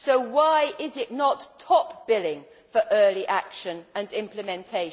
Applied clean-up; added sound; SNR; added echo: none; none; none; none.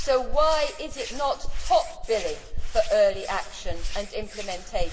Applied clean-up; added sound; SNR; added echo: none; Hands; 3 dB; reverberation time 3.0 s.